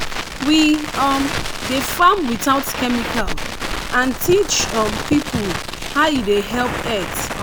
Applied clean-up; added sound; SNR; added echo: none; Crackle; 6 dB; none.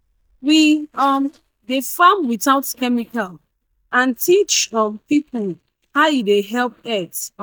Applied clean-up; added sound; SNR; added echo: neural mask model DeepFilterNet 3.